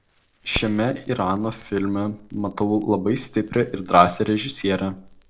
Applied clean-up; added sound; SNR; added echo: neural separator model SepFormer DNS4.